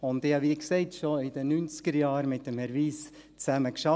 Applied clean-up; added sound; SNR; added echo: none; none; none; none.